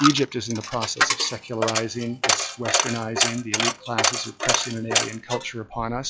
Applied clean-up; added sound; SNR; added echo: classical method log-MMSE.